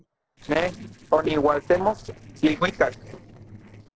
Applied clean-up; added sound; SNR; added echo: neural separator model SepFormer DNS4.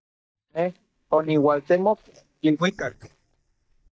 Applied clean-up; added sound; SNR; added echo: neural mask model DeepFilterNet 3.